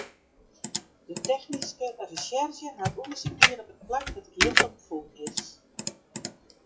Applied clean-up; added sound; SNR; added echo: classical method WPE with log-MMSE.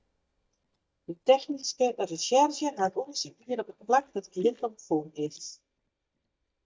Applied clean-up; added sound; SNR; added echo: neural mask model DeepFilterNet 3.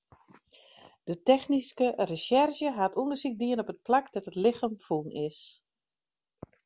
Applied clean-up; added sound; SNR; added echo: none; none; none; none.